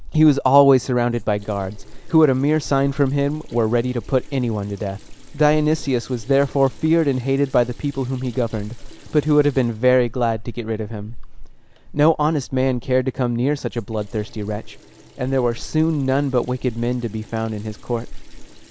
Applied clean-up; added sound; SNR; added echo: none; Sink (filling or washing) / Water tap, faucet; 14 dB; none.